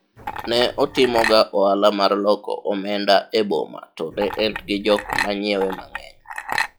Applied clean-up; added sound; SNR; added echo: classical method log-MMSE.